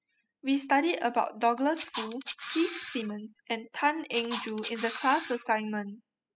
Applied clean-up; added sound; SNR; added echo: classical method spectral subtraction.